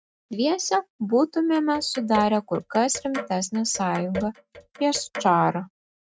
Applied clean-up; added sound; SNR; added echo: neural mask model RNNoise.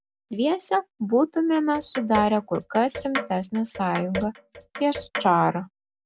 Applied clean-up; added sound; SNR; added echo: none; Clock; 11 dB; none.